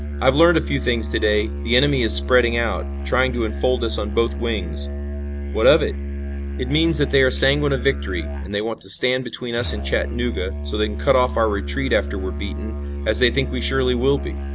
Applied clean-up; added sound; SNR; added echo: none; Musical instrument; 6 dB; none.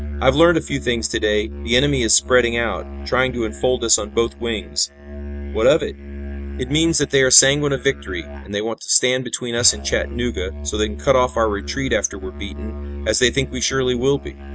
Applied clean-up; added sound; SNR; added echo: neural mask model RNNoise.